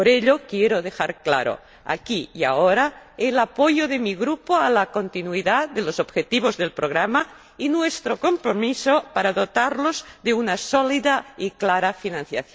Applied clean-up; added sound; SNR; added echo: none; none; none; none.